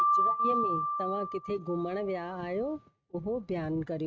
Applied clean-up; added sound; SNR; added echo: neural mask model RNNoise.